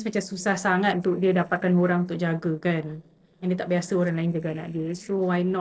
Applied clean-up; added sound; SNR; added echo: neural separator model SepFormer DNS4.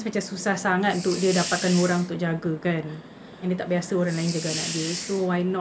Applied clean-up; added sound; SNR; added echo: none; Hiss; 9 dB; none.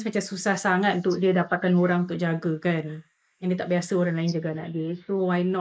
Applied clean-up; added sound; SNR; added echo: neural mask model Resemble Enhance denoiser.